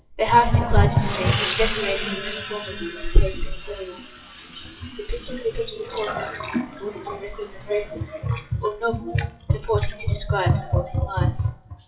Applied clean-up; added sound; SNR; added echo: classical method WPE with log-MMSE.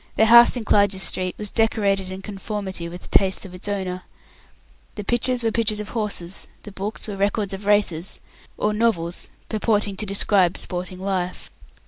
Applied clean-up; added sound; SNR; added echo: none; none; none; none.